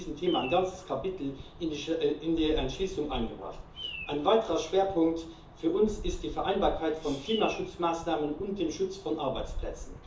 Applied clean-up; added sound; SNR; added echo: none; Bird vocalization, bird call, bird song; 11 dB; reverberation time 0.7 s.